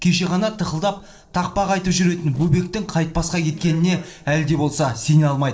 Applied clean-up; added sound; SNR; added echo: neural separator model SepFormer DNS4.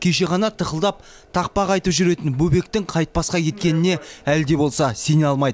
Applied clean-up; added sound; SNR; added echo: none; none; none; none.